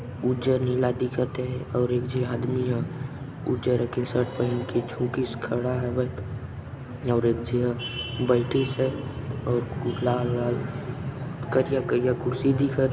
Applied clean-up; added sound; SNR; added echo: none; none; none; none.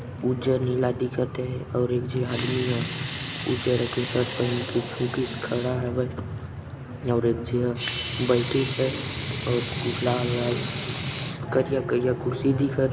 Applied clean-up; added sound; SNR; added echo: none; Sink (filling or washing) / Water tap, faucet / Liquid; 12 dB; none.